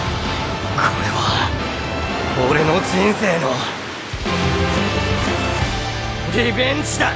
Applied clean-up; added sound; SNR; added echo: none; none; none; none.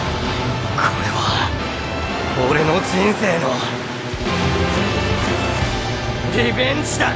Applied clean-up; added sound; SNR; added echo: none; Bowed string instrument; 10 dB; none.